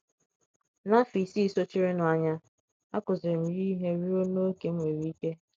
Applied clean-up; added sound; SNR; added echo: none; none; none; none.